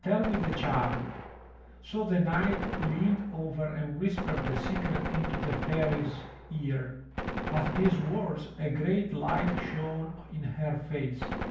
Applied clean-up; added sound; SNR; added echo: none; Gunshot, gunfire; 6 dB; reverberation time 0.9 s.